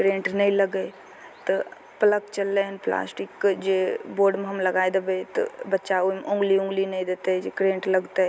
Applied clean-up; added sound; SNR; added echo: none; none; none; none.